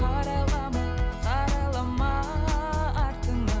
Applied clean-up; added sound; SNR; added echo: none; none; none; none.